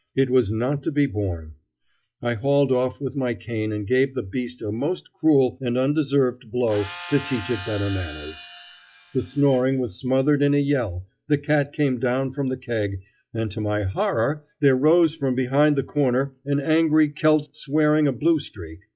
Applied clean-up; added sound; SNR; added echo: classical method log-MMSE.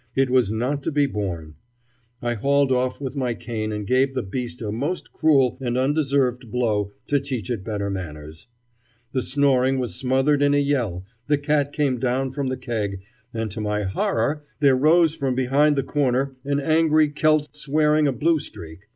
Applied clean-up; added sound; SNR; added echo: none; none; none; none.